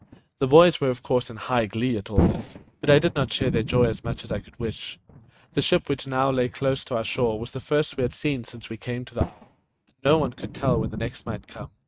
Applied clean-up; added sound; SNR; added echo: neural mask model RNNoise.